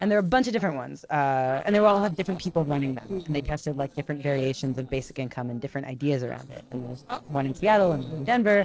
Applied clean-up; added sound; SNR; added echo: neural separator model SepFormer DNS4.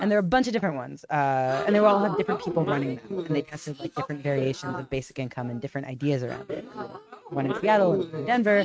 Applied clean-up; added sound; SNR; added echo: neural mask model RNNoise.